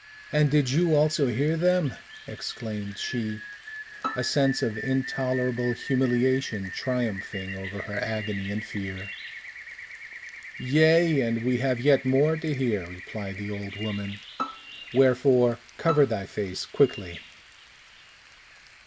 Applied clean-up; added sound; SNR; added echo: none; Rain + Bowed string instrument; 13 dB; none.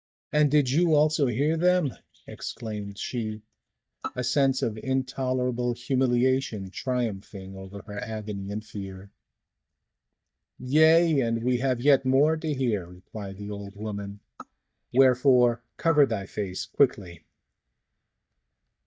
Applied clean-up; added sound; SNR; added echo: neural mask model DeepFilterNet 3.